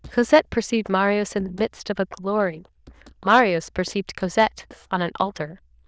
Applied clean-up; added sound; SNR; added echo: neural diffusion model UNIVERSE++.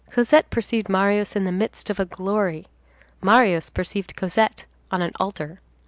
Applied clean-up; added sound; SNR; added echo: none; none; none; none.